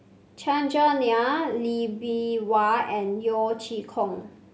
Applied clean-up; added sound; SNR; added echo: none; none; none; none.